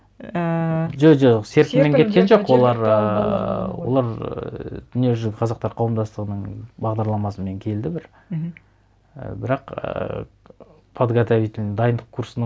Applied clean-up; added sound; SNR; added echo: none; none; none; none.